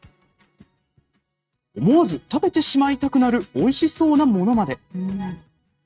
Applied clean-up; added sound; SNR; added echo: neural mask model RNNoise.